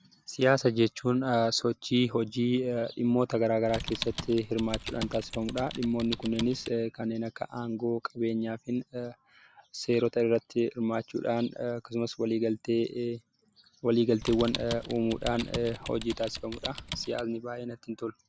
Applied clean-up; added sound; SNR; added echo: none; Typing; 10 dB; none.